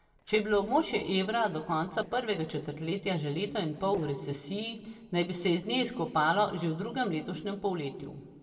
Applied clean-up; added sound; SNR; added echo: neural separator model SepFormer DNS4.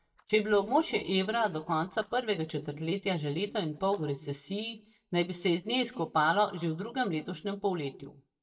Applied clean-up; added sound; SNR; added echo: neural mask model DeepFilterNet 3.